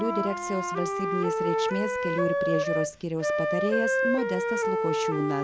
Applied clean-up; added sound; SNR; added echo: none; Wind instrument, woodwind instrument; -3 dB; none.